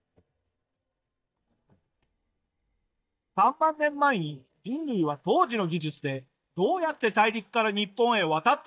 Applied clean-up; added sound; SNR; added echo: neural mask model DeepFilterNet 3.